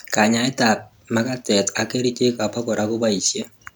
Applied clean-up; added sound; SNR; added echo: none; none; none; none.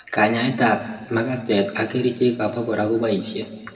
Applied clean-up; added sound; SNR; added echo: none; none; none; reverberation time 1.6 s.